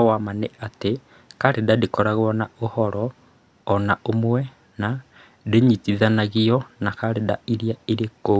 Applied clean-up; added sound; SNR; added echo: none; none; none; none.